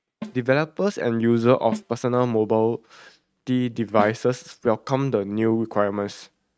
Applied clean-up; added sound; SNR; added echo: neural mask model RNNoise.